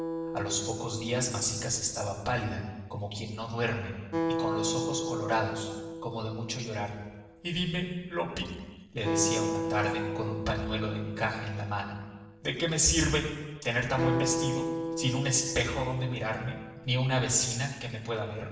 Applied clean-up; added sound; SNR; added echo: none; Acoustic guitar; 5 dB; reverberation time 1.1 s.